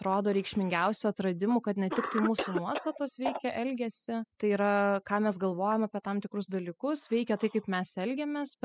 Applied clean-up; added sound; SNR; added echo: classical method spectral subtraction.